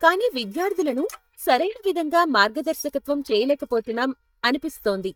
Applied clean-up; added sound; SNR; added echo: neural mask model DeepFilterNet 3.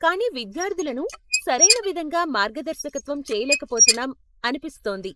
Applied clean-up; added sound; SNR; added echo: neural mask model Resemble Enhance denoiser.